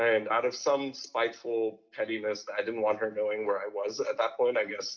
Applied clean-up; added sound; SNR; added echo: none; none; none; reverberation time 0.4 s.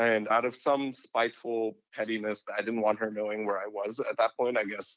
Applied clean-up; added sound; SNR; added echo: none; none; none; none.